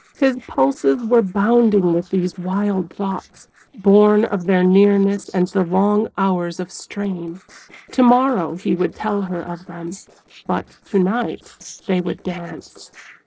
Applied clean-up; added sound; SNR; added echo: neural separator model SepFormer DNS4.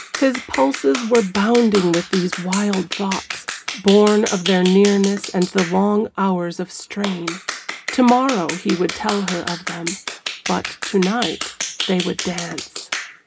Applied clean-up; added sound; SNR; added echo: none; Clapping; 9 dB; reverberation time 0.3 s.